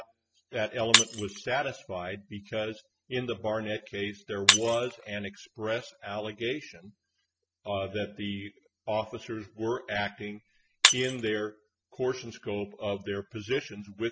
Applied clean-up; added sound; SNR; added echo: classical method spectral subtraction.